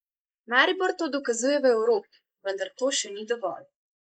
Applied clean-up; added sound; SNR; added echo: neural mask model Resemble Enhance denoiser.